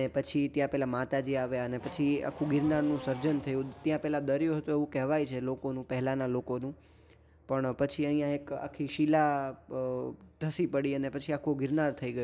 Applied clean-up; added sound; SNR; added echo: none; Race car, auto racing / Accelerating, revving, vroom; 16 dB; none.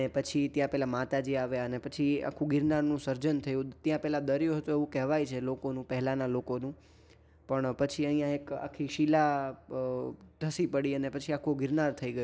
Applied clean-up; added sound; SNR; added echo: none; none; none; none.